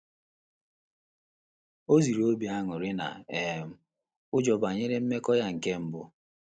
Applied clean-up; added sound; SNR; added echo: none; none; none; none.